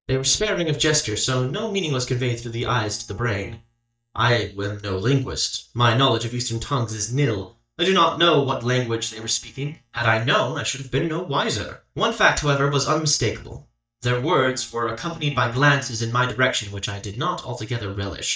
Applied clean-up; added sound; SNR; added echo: neural mask model DeepFilterNet 3.